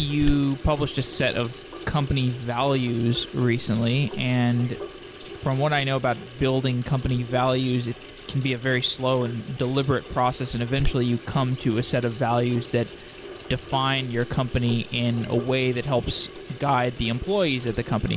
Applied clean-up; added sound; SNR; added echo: none; Sink (filling or washing) / Water tap, faucet; 12 dB; none.